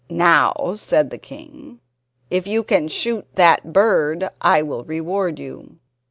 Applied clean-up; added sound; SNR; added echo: none; none; none; none.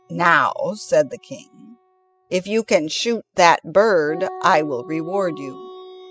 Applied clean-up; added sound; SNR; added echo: classical method spectral subtraction.